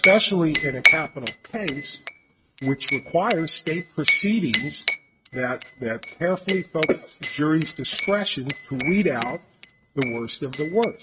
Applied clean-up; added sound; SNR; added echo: neural mask model RNNoise.